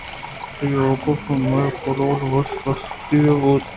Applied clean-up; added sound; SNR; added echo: none; Sink (filling or washing) / Water tap, faucet; 13 dB; none.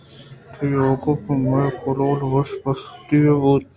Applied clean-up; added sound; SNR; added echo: none; none; none; none.